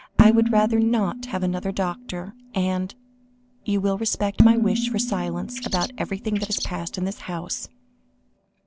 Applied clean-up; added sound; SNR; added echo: none; Bird + Dishes, pots, and pans; 1 dB; none.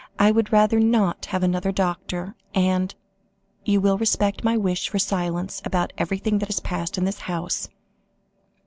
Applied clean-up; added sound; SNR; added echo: none; none; none; none.